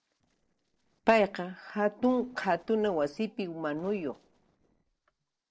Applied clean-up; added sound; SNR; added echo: neural separator model SepFormer DNS4.